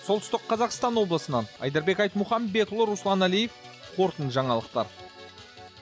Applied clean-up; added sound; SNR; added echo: none; none; none; none.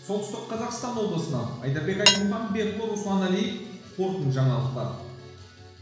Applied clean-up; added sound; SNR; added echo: none; Cutlery, silverware / Dishes, pots, and pans; 2 dB; reverberation time 1.1 s.